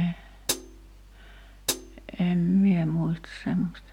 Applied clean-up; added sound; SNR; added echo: none; Hi-hat; 9 dB; none.